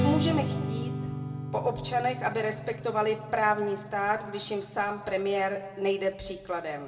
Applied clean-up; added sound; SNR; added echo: none; Strum; 5 dB; reverberation time 1.3 s.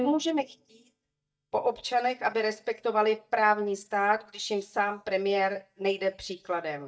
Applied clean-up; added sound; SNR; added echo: neural mask model DeepFilterNet 3.